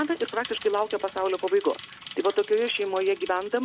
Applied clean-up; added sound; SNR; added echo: none; Bicycle; 15 dB; none.